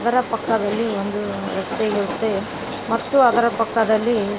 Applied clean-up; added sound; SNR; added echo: none; Train; 9 dB; none.